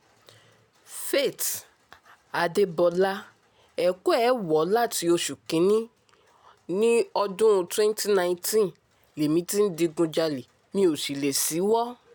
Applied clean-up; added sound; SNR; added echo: none; none; none; none.